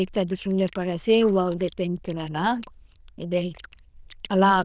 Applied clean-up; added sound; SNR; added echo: neural diffusion model UNIVERSE++.